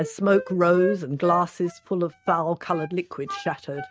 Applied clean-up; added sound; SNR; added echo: neural mask model RNNoise.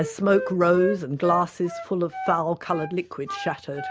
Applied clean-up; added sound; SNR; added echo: none; Wind instrument, woodwind instrument; 11 dB; none.